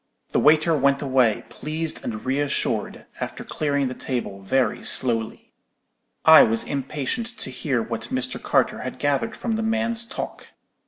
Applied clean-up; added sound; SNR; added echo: none; none; none; none.